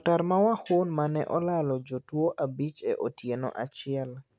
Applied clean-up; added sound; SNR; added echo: none; none; none; none.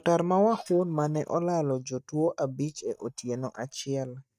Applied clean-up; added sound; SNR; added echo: neural mask model DeepFilterNet 3.